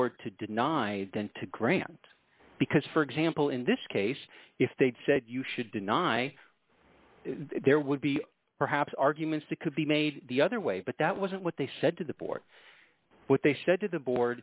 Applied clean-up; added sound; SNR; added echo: none; none; none; none.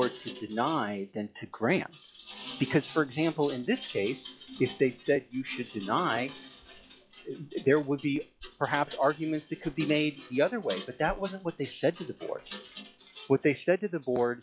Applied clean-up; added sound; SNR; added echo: classical method log-MMSE.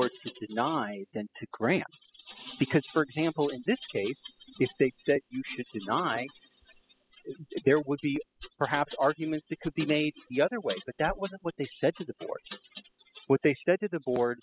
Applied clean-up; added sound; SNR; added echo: classical method spectral subtraction.